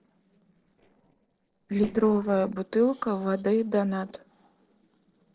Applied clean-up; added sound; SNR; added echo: neural separator model SepFormer DNS4.